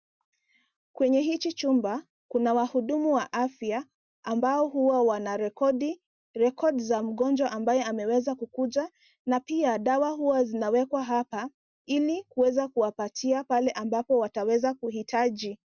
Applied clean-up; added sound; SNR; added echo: none; none; none; none.